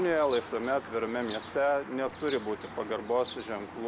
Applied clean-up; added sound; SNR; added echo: none; Bird; 17 dB; none.